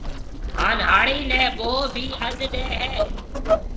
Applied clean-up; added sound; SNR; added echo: neural separator model SepFormer DNS4.